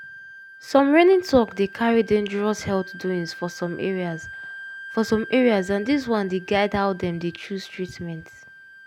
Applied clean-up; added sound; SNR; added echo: none; Wind instrument, woodwind instrument; 18 dB; none.